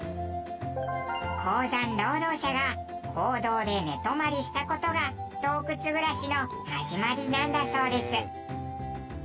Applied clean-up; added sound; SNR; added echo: none; none; none; none.